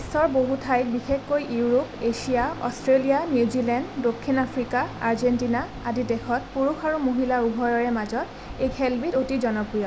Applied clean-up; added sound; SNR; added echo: none; none; none; none.